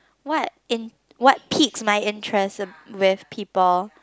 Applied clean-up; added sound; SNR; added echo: none; none; none; none.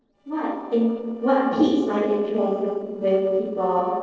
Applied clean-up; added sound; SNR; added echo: neural separator model SepFormer DNS4.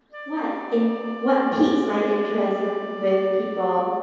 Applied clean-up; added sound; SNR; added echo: none; Wind instrument, woodwind instrument; 15 dB; reverberation time 2.2 s.